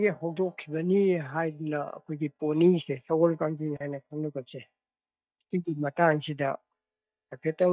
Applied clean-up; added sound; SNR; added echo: neural mask model DeepFilterNet 3.